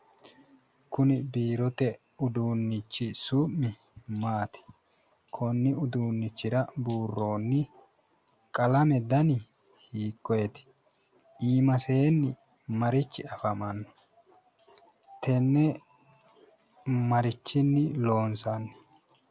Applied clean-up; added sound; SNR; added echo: none; none; none; none.